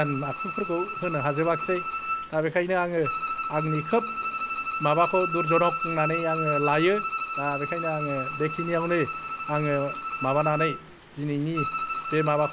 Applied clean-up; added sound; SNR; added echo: none; Bowed string instrument; 4 dB; none.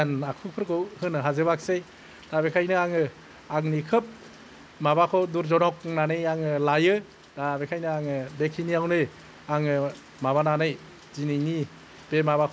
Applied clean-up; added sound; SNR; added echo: none; none; none; none.